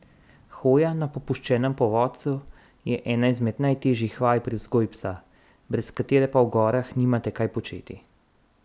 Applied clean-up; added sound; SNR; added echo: none; none; none; none.